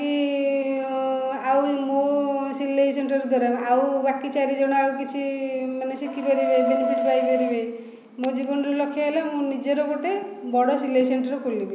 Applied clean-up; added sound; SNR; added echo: none; Wind instrument, woodwind instrument; 4 dB; none.